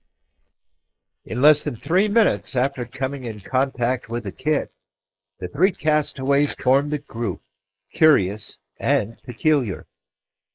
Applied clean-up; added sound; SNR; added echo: neural mask model Resemble Enhance denoiser.